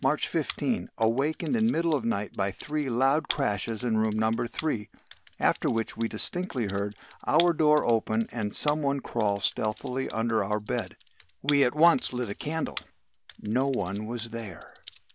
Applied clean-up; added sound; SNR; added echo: none; Computer keyboard; 10 dB; none.